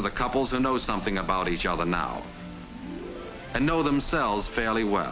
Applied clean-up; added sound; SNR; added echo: none; none; none; none.